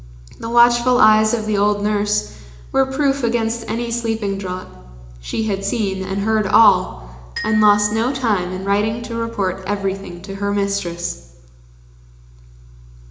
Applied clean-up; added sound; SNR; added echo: none; Glockenspiel; 16 dB; reverberation time 0.8 s.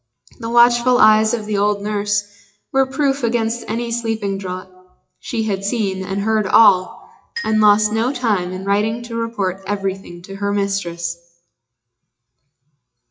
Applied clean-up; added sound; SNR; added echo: classical method WPE with log-MMSE.